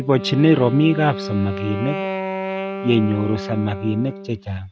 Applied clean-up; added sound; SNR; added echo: none; Wind instrument, woodwind instrument; 8 dB; none.